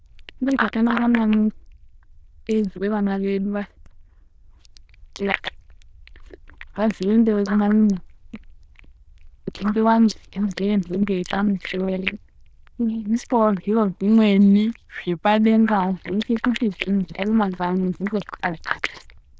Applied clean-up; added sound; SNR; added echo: neural diffusion model UNIVERSE++.